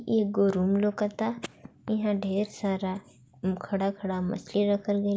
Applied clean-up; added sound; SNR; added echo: none; none; none; none.